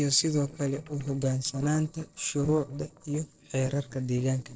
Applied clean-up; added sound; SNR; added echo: neural separator model SepFormer DNS4.